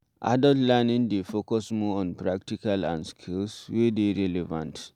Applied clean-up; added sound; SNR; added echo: none; none; none; none.